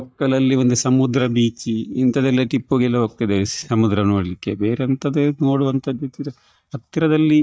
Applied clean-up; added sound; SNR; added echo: neural mask model DeepFilterNet 3.